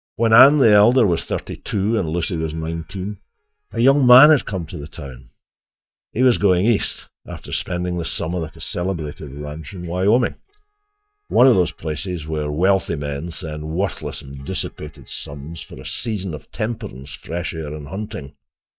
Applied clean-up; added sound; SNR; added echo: neural mask model DeepFilterNet 3.